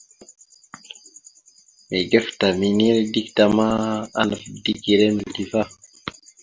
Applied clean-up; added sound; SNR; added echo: none; none; none; none.